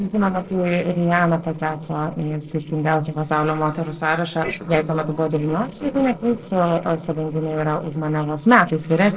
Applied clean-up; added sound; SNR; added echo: neural separator model SepFormer DNS4.